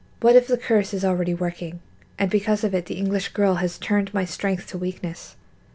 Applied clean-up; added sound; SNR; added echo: none; none; none; none.